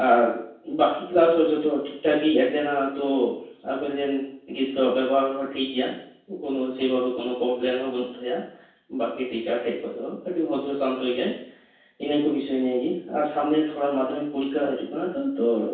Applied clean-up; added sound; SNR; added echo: none; none; none; reverberation time 0.7 s.